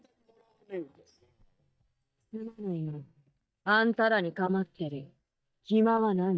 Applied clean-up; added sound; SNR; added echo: neural mask model DeepFilterNet 3.